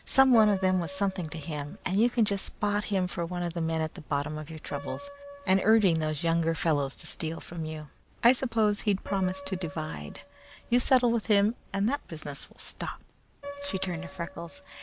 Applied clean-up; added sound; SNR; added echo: none; Piano; 18 dB; none.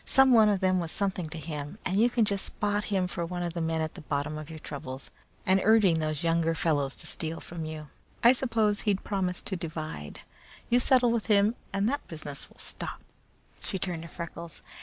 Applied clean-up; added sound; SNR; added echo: none; none; none; none.